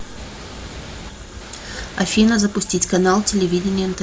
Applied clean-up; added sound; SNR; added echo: none; Ocean / Boat, Water vehicle + Thunder; 16 dB; none.